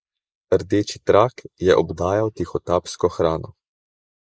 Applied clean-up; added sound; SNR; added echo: neural mask model Resemble Enhance denoiser.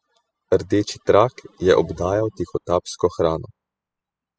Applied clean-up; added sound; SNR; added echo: classical method spectral subtraction.